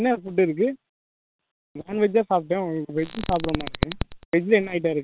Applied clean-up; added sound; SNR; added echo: neural separator model SepFormer WHAM!.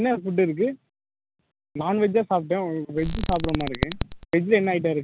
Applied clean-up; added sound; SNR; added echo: none; Alarm; 4 dB; none.